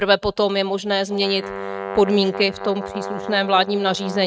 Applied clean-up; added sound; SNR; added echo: neural mask model RNNoise.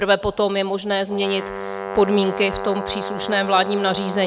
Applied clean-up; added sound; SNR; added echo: none; Brass instrument; 9 dB; none.